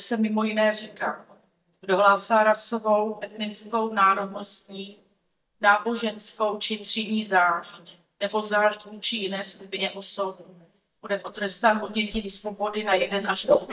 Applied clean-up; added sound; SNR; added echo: neural mask model DeepFilterNet 3.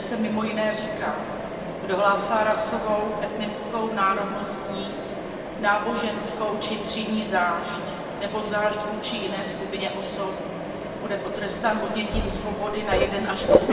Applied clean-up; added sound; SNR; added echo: none; Mechanisms; 3 dB; reverberation time 1.9 s.